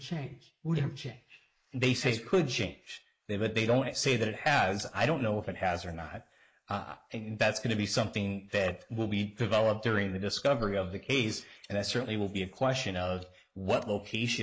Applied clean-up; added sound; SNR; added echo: neural mask model Resemble Enhance denoiser.